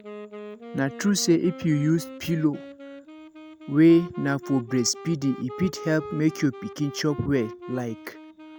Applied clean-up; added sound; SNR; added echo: none; Wind instrument, woodwind instrument; 15 dB; none.